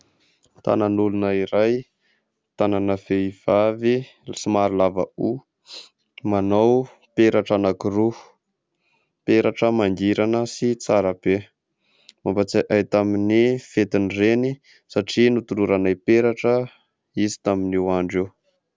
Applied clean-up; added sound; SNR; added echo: none; none; none; none.